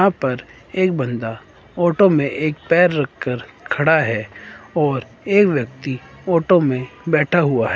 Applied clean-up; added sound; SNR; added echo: none; none; none; none.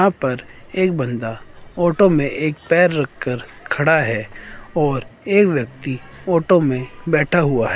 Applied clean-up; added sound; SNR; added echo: none; Breathing; 20 dB; none.